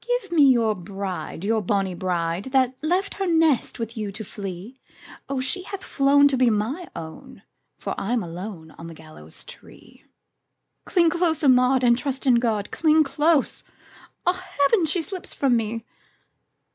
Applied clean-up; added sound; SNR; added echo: none; none; none; none.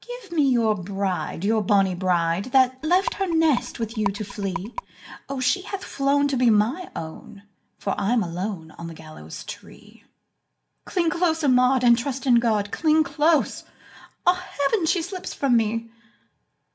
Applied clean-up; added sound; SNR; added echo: none; Rattle; 11 dB; reverberation time 0.3 s.